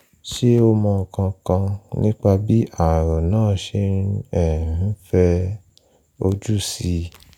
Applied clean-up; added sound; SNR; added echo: none; none; none; none.